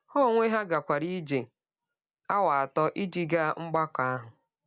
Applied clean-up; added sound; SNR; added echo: none; none; none; none.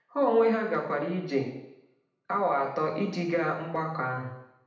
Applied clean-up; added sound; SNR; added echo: none; none; none; reverberation time 0.8 s.